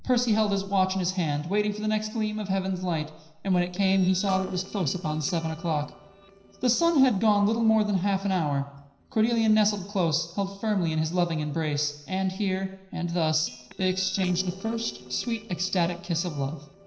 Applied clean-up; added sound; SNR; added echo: neural separator model SepFormer DNS4.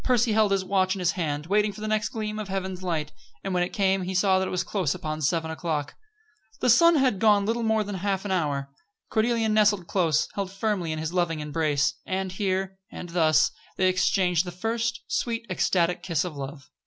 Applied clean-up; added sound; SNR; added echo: none; none; none; none.